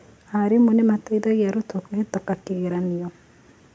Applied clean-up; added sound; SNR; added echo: none; none; none; none.